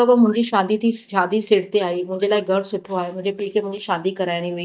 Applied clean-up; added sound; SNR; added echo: neural mask model DeepFilterNet 3.